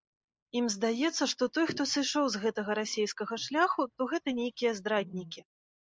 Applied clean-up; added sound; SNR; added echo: neural mask model Resemble Enhance denoiser.